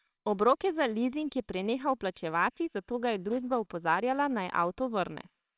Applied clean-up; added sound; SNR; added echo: neural separator model SepFormer WHAMR!.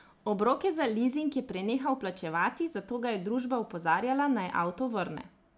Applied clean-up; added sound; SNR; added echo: none; none; none; none.